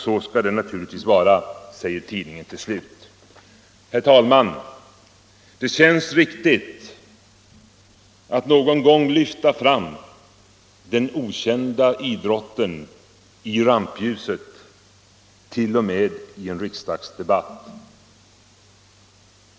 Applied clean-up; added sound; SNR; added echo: none; none; none; none.